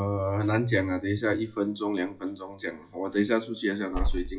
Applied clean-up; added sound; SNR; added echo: classical method WPE with log-MMSE.